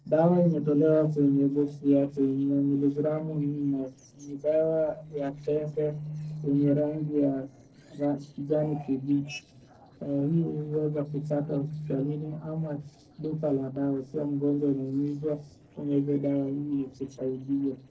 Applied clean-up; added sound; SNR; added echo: neural separator model SepFormer DNS4.